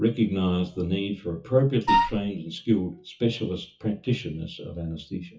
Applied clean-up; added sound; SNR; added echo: classical method WPE with log-MMSE.